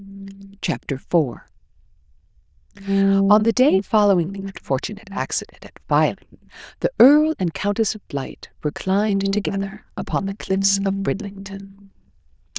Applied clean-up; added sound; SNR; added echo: neural diffusion model UNIVERSE++.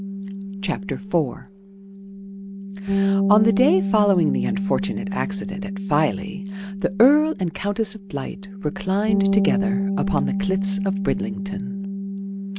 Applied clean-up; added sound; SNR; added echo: none; Bass guitar; 1 dB; none.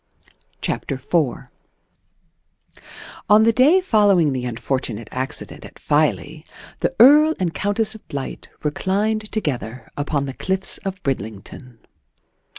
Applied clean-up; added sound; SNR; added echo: none; none; none; none.